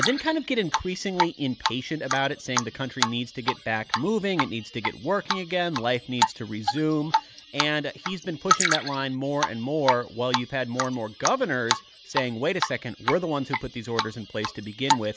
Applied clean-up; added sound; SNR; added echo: none; Drip; 2 dB; none.